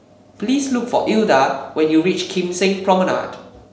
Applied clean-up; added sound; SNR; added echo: none; none; none; none.